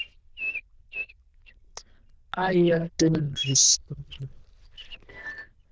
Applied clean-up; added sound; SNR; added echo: neural diffusion model UNIVERSE++.